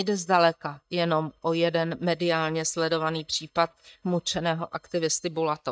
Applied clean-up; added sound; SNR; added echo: neural mask model DeepFilterNet 3.